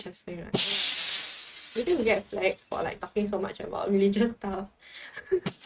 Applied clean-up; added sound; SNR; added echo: neural mask model RNNoise.